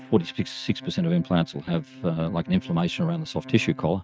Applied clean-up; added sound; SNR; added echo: neural mask model RNNoise.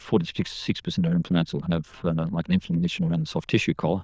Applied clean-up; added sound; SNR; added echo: neural diffusion model UNIVERSE++.